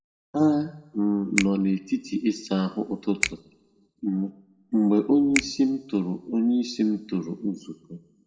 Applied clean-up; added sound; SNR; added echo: none; Finger snapping; 9 dB; reverberation time 0.8 s.